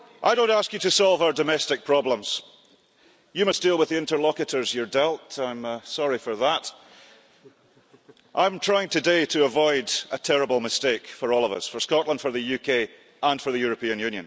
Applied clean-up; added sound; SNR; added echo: none; none; none; none.